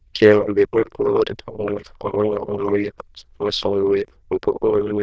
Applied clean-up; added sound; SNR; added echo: neural diffusion model UNIVERSE++.